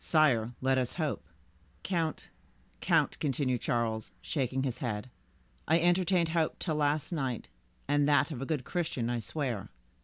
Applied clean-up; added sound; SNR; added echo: none; none; none; none.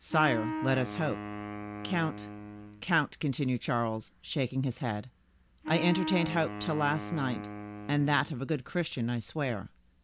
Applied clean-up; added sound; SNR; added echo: none; Wind instrument, woodwind instrument; 7 dB; none.